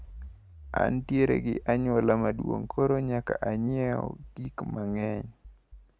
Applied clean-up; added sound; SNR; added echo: none; Accelerating, revving, vroom; 18 dB; none.